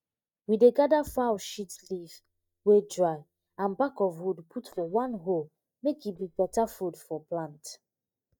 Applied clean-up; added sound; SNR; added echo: neural mask model DeepFilterNet 3.